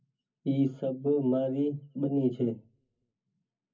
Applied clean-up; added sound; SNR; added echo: none; none; none; reverberation time 0.3 s.